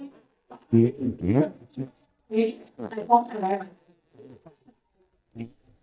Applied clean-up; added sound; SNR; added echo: neural mask model DeepFilterNet 3.